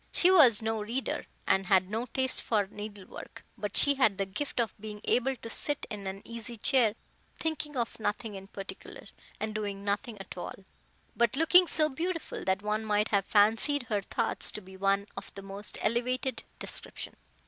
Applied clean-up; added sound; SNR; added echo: none; none; none; none.